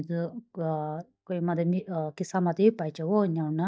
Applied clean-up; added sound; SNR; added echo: neural mask model DeepFilterNet 3.